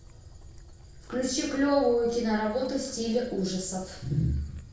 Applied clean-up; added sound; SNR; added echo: none; Dog; 19 dB; reverberation time 0.5 s.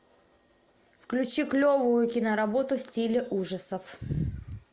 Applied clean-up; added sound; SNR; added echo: none; none; none; none.